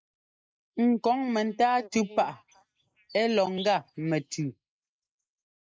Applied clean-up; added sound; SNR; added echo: neural mask model Resemble Enhance denoiser.